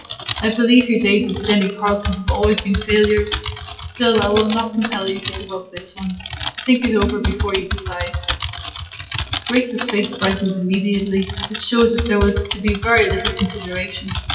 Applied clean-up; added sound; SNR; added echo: classical method WPE with log-MMSE.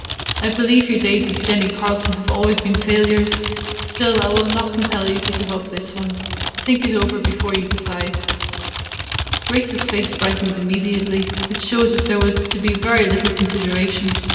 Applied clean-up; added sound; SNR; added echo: none; Typing; 4 dB; reverberation time 2.6 s.